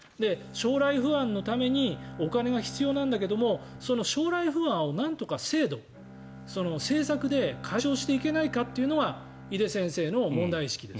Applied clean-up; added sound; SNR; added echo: none; Bowed string instrument; 16 dB; none.